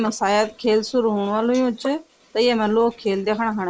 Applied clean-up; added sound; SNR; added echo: neural mask model Resemble Enhance denoiser.